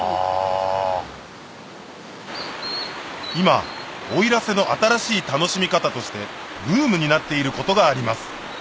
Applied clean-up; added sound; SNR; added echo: none; none; none; none.